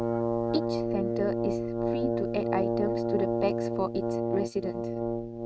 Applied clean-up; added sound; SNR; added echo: neural mask model RNNoise.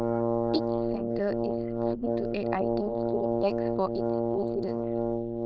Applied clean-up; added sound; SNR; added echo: neural diffusion model UNIVERSE++.